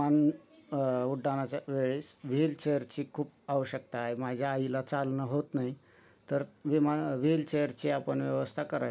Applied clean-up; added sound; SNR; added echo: none; none; none; none.